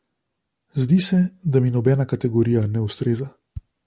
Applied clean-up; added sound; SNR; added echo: none; none; none; none.